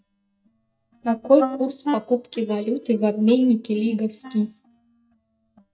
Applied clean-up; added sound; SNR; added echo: neural mask model DeepFilterNet 3.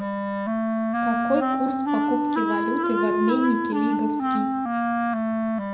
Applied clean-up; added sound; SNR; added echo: none; Wind instrument, woodwind instrument; -5 dB; reverberation time 0.7 s.